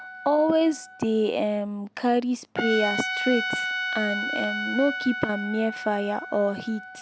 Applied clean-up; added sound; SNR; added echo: none; Trumpet; 6 dB; none.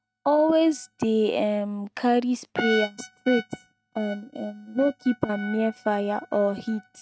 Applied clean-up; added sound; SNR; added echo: neural mask model RNNoise.